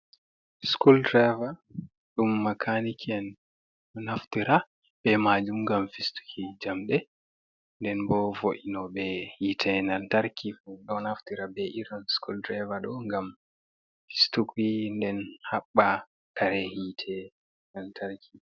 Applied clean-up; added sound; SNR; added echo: none; none; none; none.